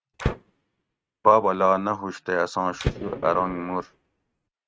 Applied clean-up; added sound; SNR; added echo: neural mask model RNNoise.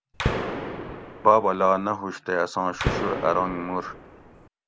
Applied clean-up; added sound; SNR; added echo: none; Gunshot, gunfire; 5 dB; none.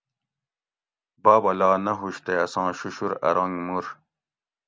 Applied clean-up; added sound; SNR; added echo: none; none; none; none.